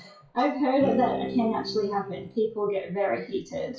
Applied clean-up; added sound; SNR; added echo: classical method WPE with log-MMSE.